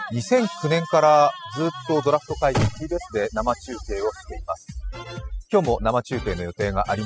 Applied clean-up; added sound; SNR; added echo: classical method spectral subtraction.